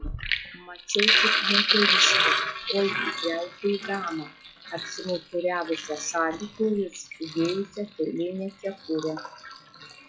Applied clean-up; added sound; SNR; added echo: classical method log-MMSE.